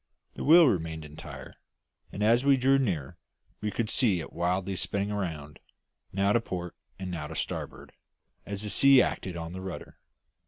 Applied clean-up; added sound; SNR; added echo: none; none; none; none.